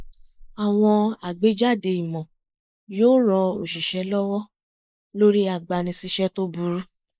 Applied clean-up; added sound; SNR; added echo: neural mask model Resemble Enhance denoiser.